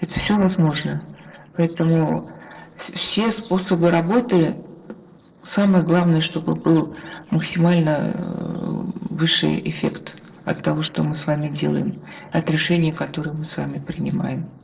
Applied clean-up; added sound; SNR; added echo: neural separator model SepFormer DNS4.